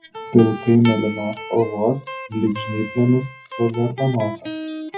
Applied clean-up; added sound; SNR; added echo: classical method WPE with log-MMSE.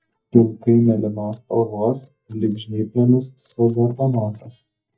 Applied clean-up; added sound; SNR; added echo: neural mask model DeepFilterNet 3.